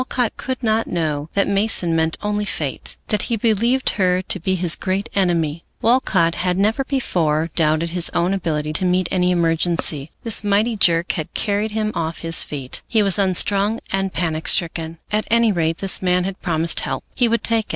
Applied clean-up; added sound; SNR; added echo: none; none; none; none.